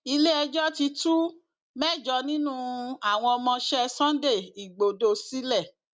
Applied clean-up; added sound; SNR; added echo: none; none; none; none.